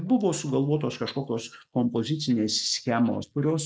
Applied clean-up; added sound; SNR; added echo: neural mask model Resemble Enhance denoiser.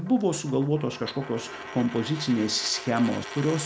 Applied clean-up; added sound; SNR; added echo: none; Coin (dropping); 14 dB; none.